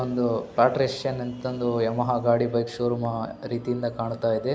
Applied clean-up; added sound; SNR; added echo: none; none; none; none.